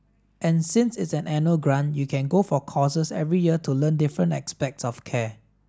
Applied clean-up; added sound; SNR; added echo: none; none; none; none.